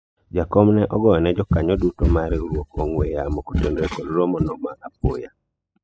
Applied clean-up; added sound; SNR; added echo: classical method spectral subtraction.